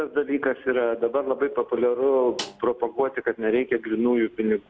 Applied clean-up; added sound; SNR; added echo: none; Snare drum; 16 dB; none.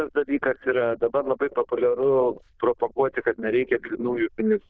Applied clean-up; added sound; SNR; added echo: neural diffusion model UNIVERSE++.